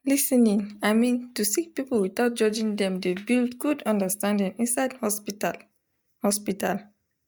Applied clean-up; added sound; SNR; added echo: neural mask model DeepFilterNet 3.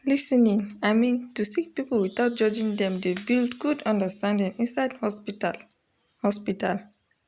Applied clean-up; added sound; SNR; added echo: none; Chime; 13 dB; none.